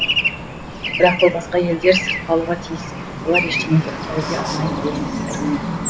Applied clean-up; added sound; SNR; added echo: none; Traffic noise, roadway noise / Bird; 3 dB; none.